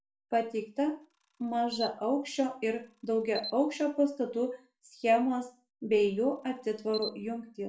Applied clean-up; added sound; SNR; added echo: none; Camera; 16 dB; reverberation time 0.3 s.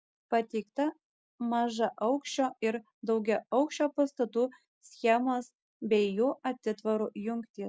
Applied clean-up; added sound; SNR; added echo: none; none; none; none.